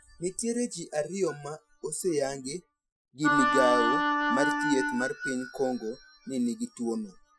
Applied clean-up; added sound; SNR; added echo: classical method Wiener filter.